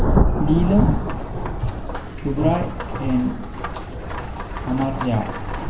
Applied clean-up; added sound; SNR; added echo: none; Rain / Thunderstorm; -2 dB; reverberation time 0.2 s.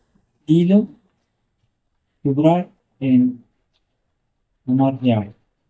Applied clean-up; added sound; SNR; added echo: neural mask model DeepFilterNet 3.